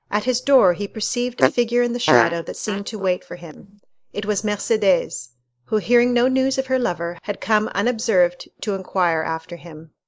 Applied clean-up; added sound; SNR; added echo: neural mask model Resemble Enhance denoiser.